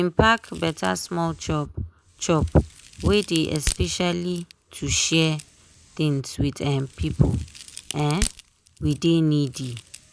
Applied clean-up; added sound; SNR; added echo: none; Crack; 12 dB; none.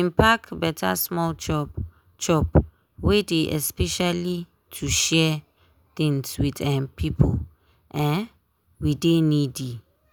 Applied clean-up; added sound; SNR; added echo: none; none; none; none.